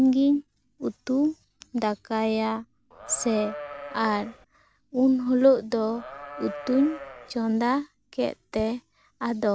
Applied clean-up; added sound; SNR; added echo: none; Livestock, farm animals, working animals; 14 dB; none.